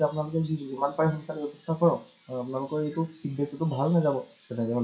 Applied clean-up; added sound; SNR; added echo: classical method WPE with log-MMSE.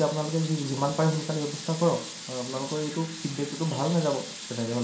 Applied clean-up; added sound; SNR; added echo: none; Sink (filling or washing) / Water tap, faucet; 11 dB; reverberation time 0.5 s.